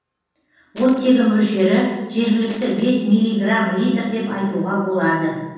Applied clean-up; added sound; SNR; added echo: none; Crushing; 20 dB; reverberation time 1.1 s.